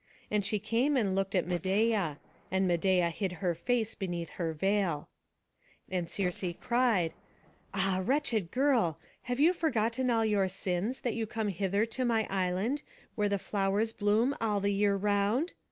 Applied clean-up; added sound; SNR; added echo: neural separator model SepFormer DNS4.